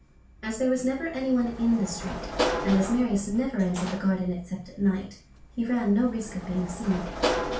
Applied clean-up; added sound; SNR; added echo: none; Sliding door / Slam; 7 dB; reverberation time 0.3 s.